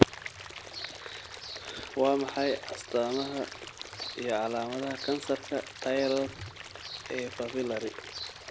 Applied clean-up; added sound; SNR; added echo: none; Stream / Liquid; 12 dB; none.